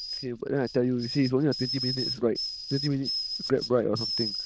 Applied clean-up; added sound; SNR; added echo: neural diffusion model UNIVERSE++.